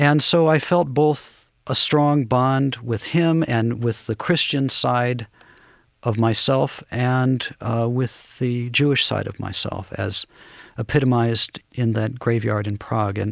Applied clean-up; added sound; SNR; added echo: none; none; none; none.